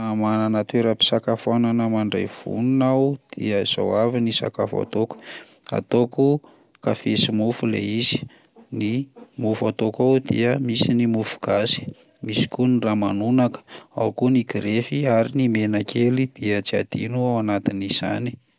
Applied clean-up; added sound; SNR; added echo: none; none; none; none.